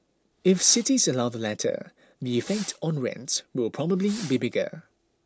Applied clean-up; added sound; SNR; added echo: none; Fireworks; 20 dB; none.